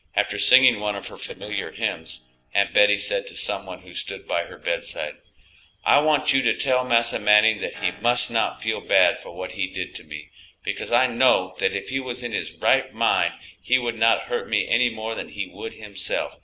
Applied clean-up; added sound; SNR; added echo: neural separator model SepFormer DNS4.